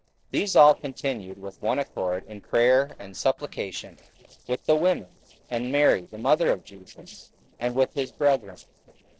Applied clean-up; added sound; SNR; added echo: neural separator model SepFormer DNS4.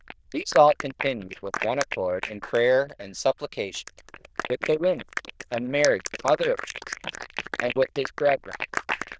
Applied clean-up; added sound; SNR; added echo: neural diffusion model UNIVERSE++.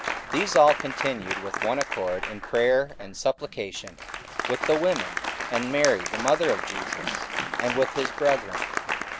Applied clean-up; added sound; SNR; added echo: none; Applause; 5 dB; none.